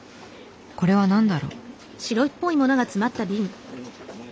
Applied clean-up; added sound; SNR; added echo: none; none; none; none.